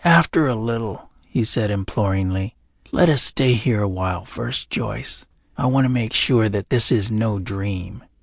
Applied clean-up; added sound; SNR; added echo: none; none; none; none.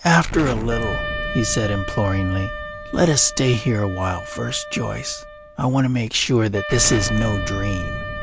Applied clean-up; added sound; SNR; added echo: none; Wind instrument, woodwind instrument + Explosion; 7 dB; none.